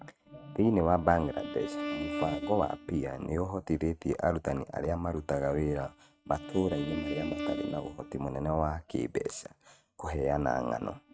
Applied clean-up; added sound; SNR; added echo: neural mask model RNNoise.